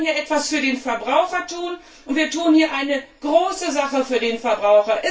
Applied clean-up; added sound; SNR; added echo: none; none; none; reverberation time 0.2 s.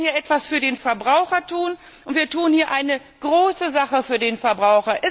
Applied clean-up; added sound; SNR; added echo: none; none; none; none.